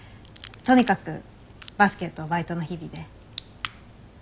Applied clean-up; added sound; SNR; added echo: none; Crack / Crackle; 16 dB; none.